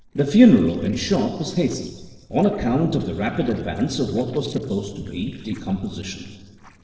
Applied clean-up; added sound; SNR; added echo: neural separator model SepFormer DNS4.